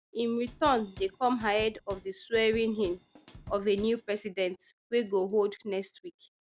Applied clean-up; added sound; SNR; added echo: none; Drum / Drum kit; 18 dB; none.